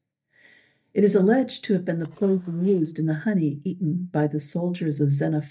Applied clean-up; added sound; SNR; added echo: neural mask model DeepFilterNet 3.